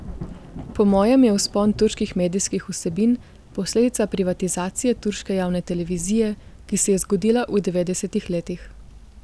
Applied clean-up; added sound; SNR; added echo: none; Thunder / Rain; 19 dB; none.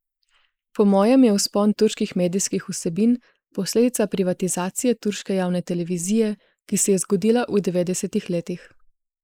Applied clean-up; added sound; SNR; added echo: neural mask model Resemble Enhance denoiser.